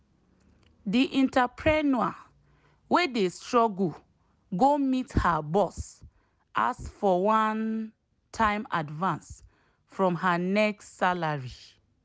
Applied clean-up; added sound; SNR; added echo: none; none; none; none.